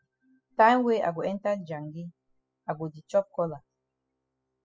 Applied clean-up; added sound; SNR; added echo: classical method spectral subtraction.